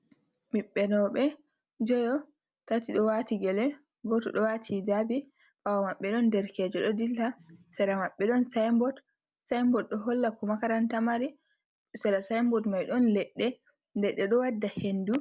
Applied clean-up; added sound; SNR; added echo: none; none; none; none.